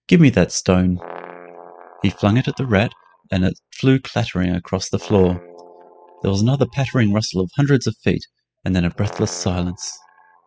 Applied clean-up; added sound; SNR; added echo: classical method spectral subtraction.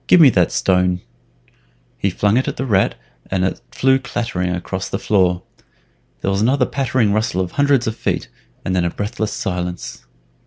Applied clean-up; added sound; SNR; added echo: none; none; none; none.